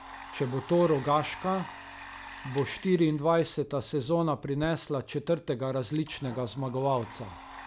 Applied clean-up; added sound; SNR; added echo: none; Domestic sounds, home sounds; 17 dB; none.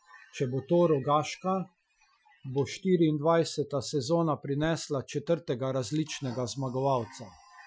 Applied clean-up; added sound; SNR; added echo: classical method Wiener filter.